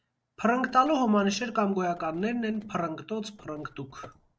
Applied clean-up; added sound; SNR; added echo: neural separator model SepFormer DNS4.